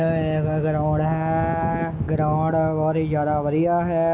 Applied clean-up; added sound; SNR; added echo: none; none; none; none.